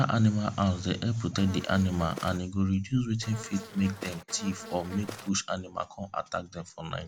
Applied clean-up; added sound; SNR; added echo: none; Buzz; 14 dB; none.